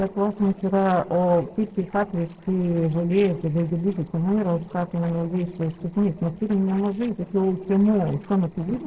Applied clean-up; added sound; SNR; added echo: neural separator model SepFormer DNS4.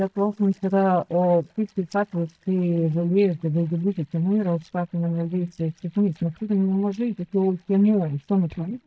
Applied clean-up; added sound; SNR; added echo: neural mask model DeepFilterNet 3.